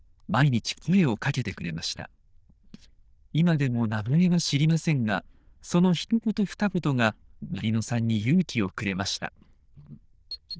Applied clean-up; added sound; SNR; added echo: neural diffusion model UNIVERSE++.